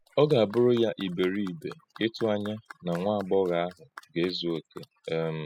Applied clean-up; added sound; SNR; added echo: classical method spectral subtraction.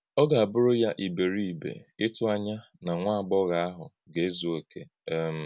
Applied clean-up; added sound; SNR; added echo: none; none; none; none.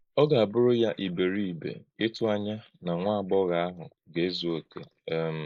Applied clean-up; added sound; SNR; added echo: neural mask model Resemble Enhance denoiser.